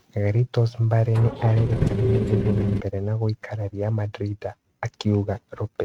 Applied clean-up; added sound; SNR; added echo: neural mask model RNNoise.